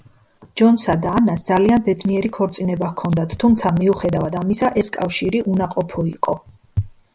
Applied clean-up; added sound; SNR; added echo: none; none; none; none.